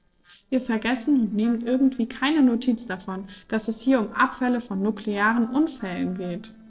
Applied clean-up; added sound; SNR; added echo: neural separator model SepFormer DNS4.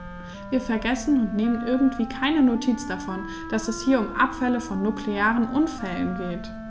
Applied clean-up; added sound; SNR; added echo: none; Wind instrument, woodwind instrument; 12 dB; none.